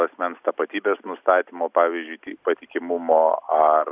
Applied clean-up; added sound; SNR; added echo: none; none; none; none.